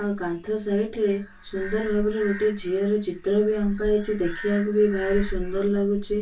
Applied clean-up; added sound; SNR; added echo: none; Meow / Purr; 11 dB; reverberation time 0.1 s.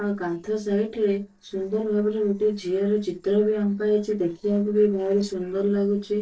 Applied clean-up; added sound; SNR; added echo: neural separator model SepFormer DNS4.